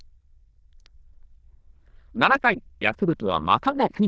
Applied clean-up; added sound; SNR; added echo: neural diffusion model UNIVERSE++.